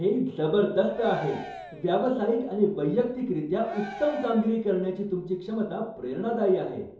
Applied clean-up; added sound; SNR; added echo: none; Cheering; 16 dB; reverberation time 2.6 s.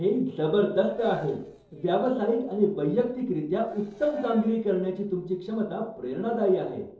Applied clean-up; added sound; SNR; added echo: neural separator model SepFormer DNS4.